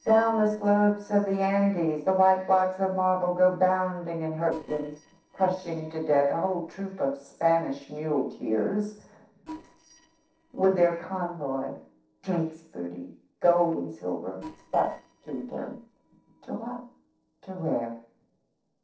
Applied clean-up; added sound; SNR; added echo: neural separator model SepFormer DNS4.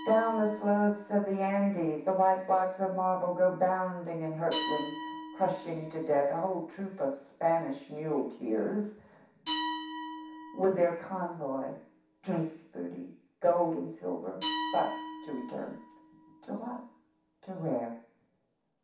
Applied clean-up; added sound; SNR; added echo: none; Glass; -3 dB; reverberation time 0.7 s.